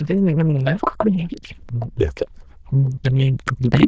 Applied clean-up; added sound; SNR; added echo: neural diffusion model UNIVERSE++.